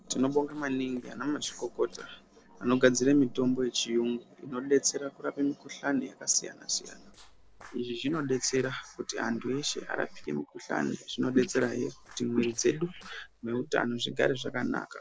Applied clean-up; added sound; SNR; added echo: neural separator model SepFormer DNS4.